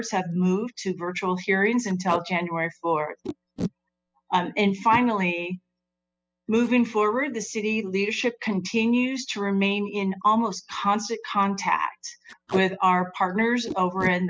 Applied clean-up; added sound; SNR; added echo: classical method spectral subtraction.